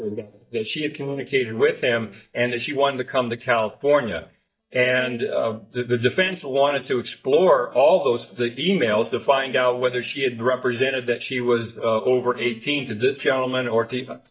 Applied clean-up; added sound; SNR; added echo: neural mask model DeepFilterNet 3.